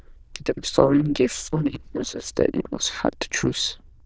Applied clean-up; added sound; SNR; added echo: neural diffusion model UNIVERSE++.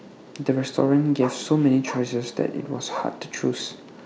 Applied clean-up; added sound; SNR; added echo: none; Bark; 15 dB; none.